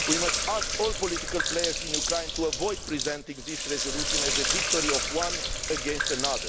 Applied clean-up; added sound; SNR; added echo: none; Sink (filling or washing); -2 dB; none.